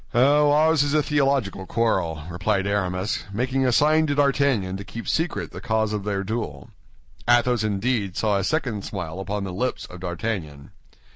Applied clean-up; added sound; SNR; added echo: none; none; none; none.